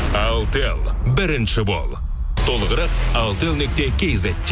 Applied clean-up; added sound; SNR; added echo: none; none; none; none.